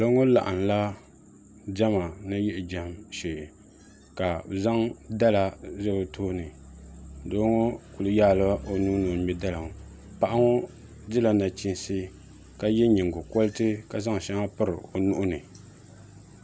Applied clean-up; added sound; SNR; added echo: none; none; none; none.